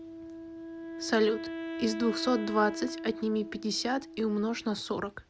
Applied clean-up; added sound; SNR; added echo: none; Wind instrument, woodwind instrument; 9 dB; none.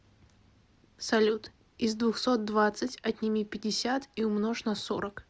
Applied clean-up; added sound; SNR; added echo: none; none; none; none.